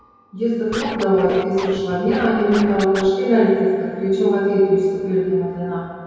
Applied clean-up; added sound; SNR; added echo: none; Scratching (performance technique); 13 dB; reverberation time 2.2 s.